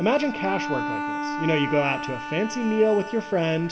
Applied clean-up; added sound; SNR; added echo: none; Bowed string instrument; 7 dB; reverberation time 1.6 s.